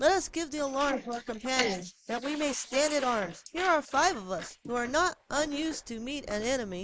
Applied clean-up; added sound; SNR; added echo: neural mask model Resemble Enhance denoiser.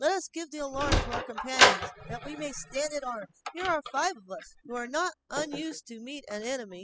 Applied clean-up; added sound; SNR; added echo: classical method spectral subtraction.